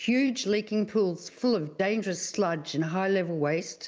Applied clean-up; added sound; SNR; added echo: none; none; none; none.